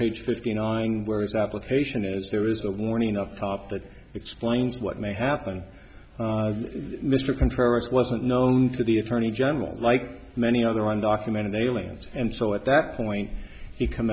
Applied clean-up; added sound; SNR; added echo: none; none; none; none.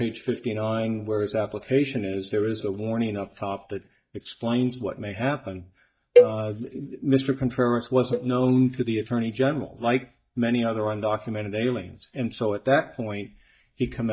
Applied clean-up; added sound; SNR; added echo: neural mask model DeepFilterNet 3.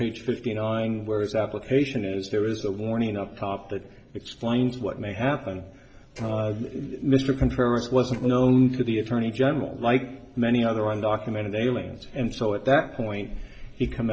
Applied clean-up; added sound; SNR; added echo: neural separator model SepFormer DNS4.